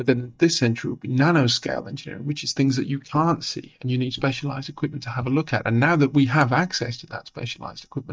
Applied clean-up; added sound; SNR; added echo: neural mask model DeepFilterNet 3.